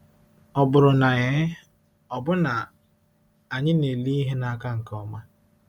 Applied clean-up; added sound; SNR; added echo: none; none; none; none.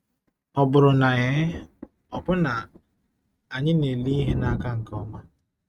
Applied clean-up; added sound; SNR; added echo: neural mask model RNNoise.